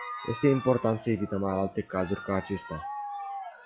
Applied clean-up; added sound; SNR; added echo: classical method log-MMSE.